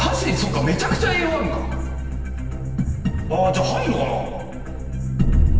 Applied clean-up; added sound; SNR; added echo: none; none; none; reverberation time 1.4 s.